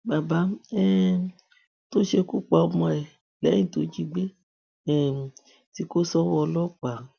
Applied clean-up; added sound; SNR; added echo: none; none; none; none.